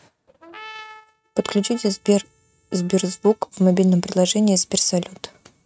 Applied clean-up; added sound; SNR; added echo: neural mask model RNNoise.